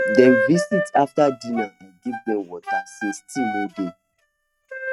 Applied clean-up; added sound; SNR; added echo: neural mask model RNNoise.